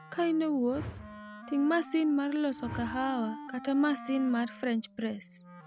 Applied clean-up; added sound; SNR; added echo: none; Whoosh, swoosh, swish + Wind instrument, woodwind instrument; 14 dB; none.